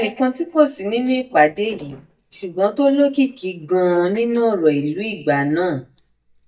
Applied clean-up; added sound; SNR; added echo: neural mask model DeepFilterNet 3.